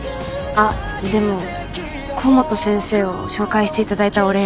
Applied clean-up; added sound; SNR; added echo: none; none; none; none.